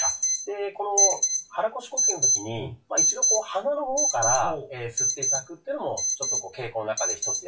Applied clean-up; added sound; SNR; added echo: classical method WPE with log-MMSE.